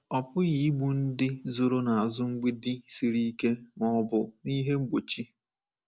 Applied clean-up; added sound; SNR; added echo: none; none; none; none.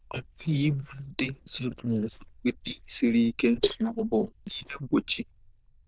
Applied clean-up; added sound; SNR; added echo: neural diffusion model UNIVERSE++.